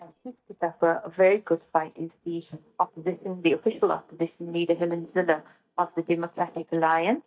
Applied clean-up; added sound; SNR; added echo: neural mask model DeepFilterNet 3.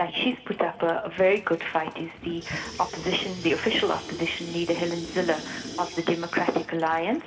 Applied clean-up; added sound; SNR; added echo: none; Sink (filling or washing) / Water tap, faucet; 14 dB; reverberation time 2.4 s.